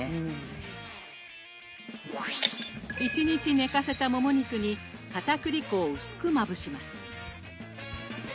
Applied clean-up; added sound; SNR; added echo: none; Shatter; 8 dB; none.